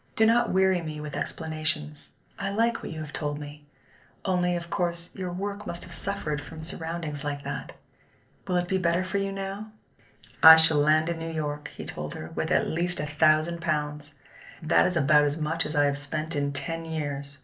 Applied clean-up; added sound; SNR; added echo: neural separator model SepFormer DNS4.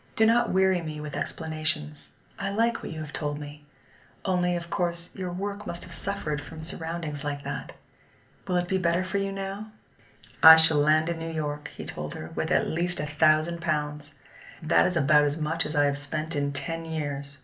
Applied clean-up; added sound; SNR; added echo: none; Wind; 15 dB; reverberation time 0.3 s.